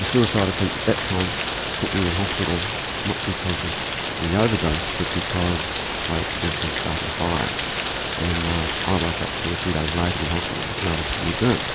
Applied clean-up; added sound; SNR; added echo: none; Rain; 0 dB; none.